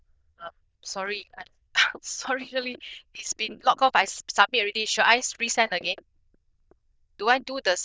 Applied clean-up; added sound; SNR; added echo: neural diffusion model UNIVERSE++.